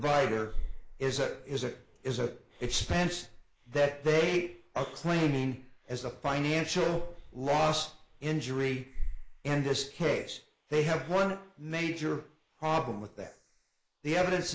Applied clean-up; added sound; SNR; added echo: neural mask model Resemble Enhance denoiser.